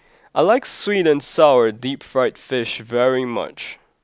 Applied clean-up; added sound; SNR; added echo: none; none; none; none.